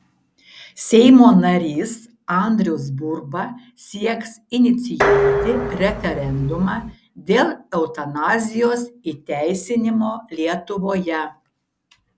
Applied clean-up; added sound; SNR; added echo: none; Dishes, pots, and pans; 3 dB; none.